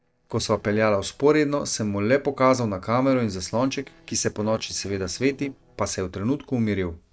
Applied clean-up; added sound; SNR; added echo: neural separator model SepFormer DNS4.